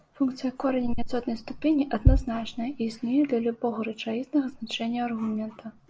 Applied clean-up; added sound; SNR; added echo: none; Bass drum; 0 dB; none.